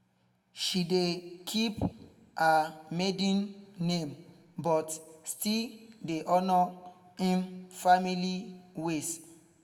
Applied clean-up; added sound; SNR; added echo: none; none; none; reverberation time 0.8 s.